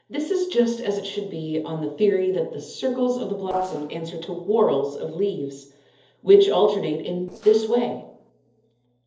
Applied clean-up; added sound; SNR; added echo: neural separator model SepFormer DNS4.